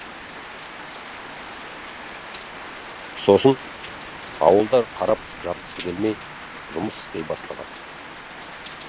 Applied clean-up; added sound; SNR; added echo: none; Rain; 11 dB; none.